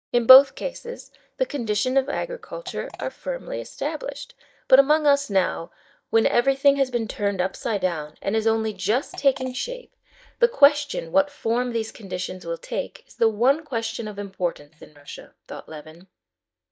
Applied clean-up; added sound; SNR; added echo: neural mask model DeepFilterNet 3.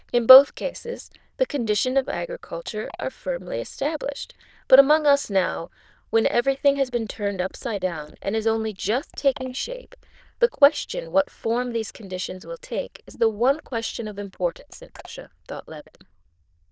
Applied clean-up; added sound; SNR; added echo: neural diffusion model UNIVERSE++.